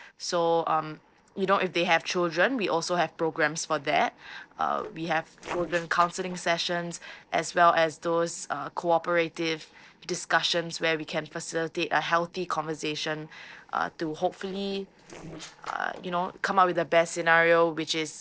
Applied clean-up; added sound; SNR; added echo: neural separator model SepFormer DNS4.